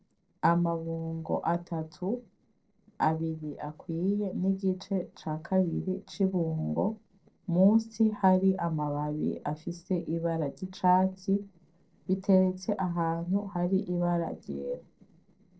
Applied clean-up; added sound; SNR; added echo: neural separator model SepFormer DNS4.